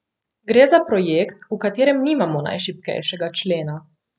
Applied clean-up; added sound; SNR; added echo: none; none; none; none.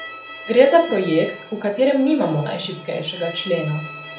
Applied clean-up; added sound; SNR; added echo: none; Bowed string instrument; 16 dB; reverberation time 0.4 s.